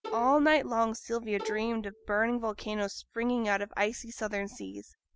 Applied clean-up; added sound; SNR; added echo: none; Bowed string instrument; 11 dB; none.